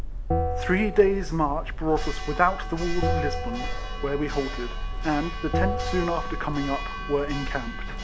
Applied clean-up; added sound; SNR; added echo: none; Bell + Church bell; 1 dB; none.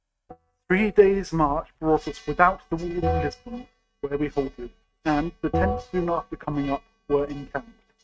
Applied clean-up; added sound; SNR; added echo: neural mask model RNNoise.